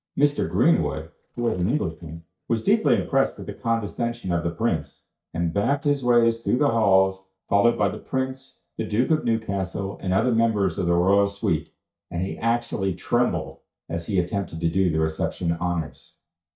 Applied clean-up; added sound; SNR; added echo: neural mask model DeepFilterNet 3.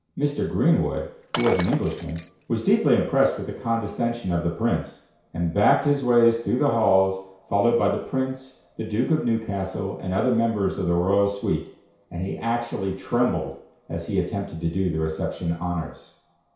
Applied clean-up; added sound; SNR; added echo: none; Shatter; 7 dB; reverberation time 0.6 s.